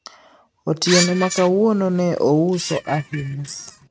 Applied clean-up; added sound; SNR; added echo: neural mask model RNNoise.